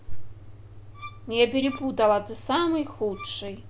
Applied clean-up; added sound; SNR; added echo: none; Bowed string instrument; 19 dB; none.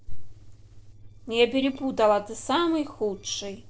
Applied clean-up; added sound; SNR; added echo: neural separator model SepFormer DNS4.